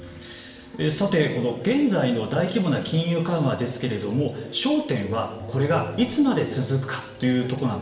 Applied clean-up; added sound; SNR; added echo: none; none; none; reverberation time 0.9 s.